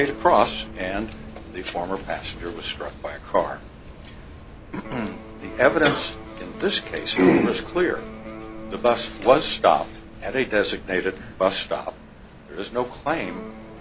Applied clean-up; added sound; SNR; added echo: none; Electric guitar + Subway, metro, underground; 14 dB; none.